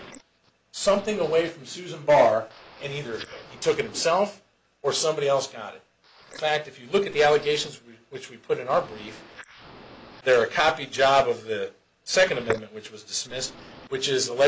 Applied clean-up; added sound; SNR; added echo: neural mask model Resemble Enhance denoiser.